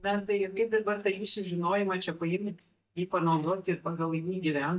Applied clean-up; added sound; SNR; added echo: neural mask model DeepFilterNet 3.